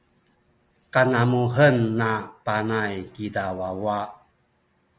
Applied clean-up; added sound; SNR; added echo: none; none; none; none.